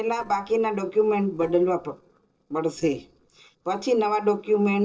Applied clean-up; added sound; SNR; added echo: neural separator model SepFormer DNS4.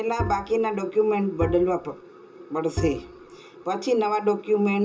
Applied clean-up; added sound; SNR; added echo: none; Bowed string instrument; 7 dB; reverberation time 0.2 s.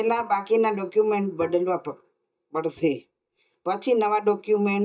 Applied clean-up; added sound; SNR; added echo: neural mask model DeepFilterNet 3.